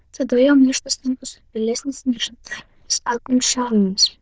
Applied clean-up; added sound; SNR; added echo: neural diffusion model UNIVERSE++.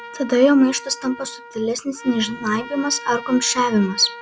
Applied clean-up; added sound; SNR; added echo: none; Trumpet; 16 dB; none.